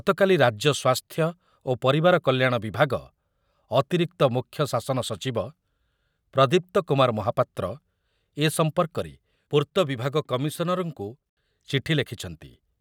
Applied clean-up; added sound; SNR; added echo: none; none; none; none.